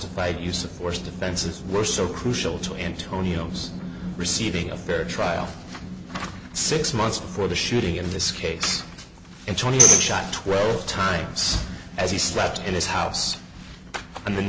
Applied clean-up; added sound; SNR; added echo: none; Tambourine; -5 dB; none.